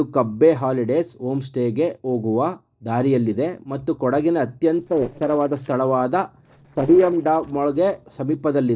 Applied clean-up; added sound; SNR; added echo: neural separator model SepFormer DNS4.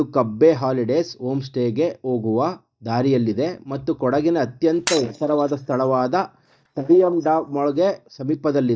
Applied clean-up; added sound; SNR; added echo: neural mask model DeepFilterNet 3.